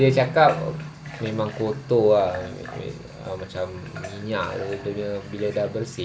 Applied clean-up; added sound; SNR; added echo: none; Water tap, faucet / Water; 18 dB; none.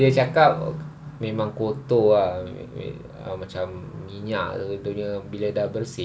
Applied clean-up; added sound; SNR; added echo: none; none; none; none.